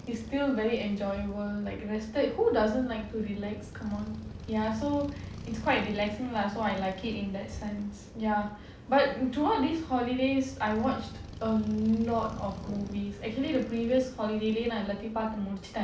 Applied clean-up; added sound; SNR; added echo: none; Motorcycle; 15 dB; none.